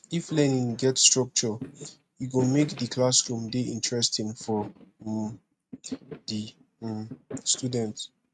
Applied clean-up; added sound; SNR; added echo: neural mask model RNNoise.